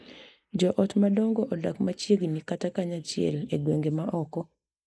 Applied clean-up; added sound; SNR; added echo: neural mask model Resemble Enhance denoiser.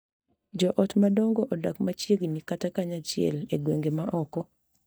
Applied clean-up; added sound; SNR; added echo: neural mask model DeepFilterNet 3.